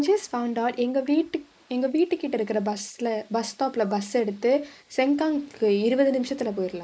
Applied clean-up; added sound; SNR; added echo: neural mask model Resemble Enhance denoiser.